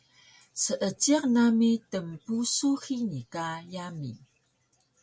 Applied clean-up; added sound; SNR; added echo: none; none; none; none.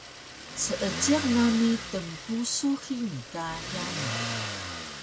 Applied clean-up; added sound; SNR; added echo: none; Motor vehicle (road); 6 dB; none.